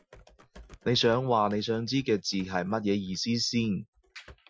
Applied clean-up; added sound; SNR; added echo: classical method Wiener filter.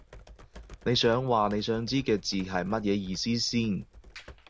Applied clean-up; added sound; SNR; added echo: none; Computer keyboard; 20 dB; none.